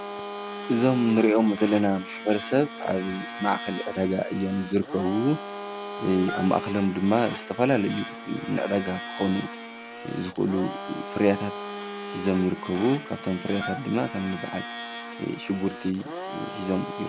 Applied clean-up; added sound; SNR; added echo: none; Wind instrument, woodwind instrument + Domestic sounds, home sounds; 10 dB; none.